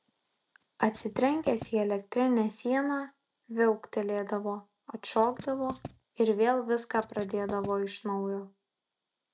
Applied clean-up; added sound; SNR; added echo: none; Writing; 15 dB; none.